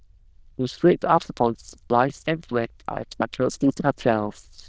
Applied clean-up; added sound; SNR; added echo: neural diffusion model UNIVERSE++.